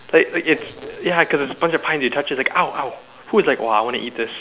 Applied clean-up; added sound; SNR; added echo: none; none; none; none.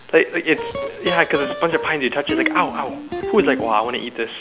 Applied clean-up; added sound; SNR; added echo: none; Guitar; 7 dB; none.